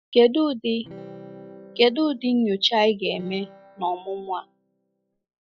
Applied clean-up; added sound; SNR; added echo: classical method log-MMSE.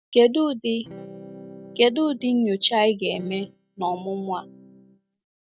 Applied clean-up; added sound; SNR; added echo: neural mask model RNNoise.